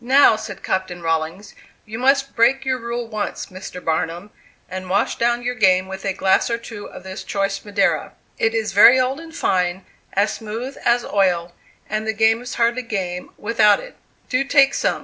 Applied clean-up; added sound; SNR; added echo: none; none; none; none.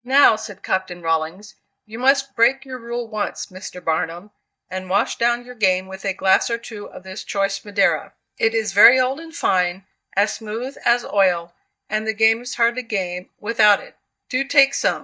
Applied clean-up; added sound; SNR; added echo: neural mask model DeepFilterNet 3.